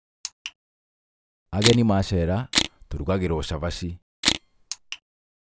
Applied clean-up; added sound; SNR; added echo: none; Camera; 1 dB; none.